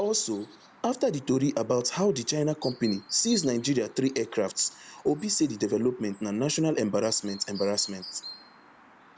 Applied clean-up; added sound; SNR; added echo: none; Chirp, tweet; 19 dB; none.